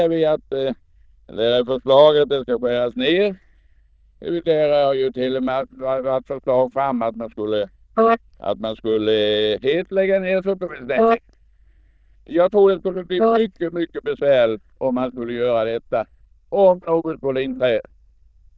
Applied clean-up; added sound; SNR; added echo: neural diffusion model UNIVERSE++.